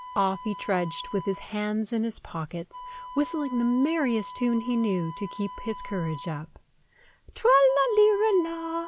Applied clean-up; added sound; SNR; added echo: none; Wind instrument, woodwind instrument; 15 dB; none.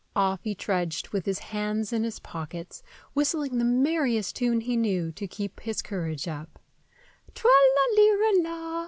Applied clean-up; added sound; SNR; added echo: none; none; none; none.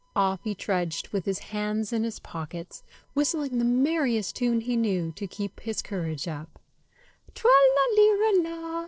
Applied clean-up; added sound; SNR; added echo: neural separator model SepFormer DNS4.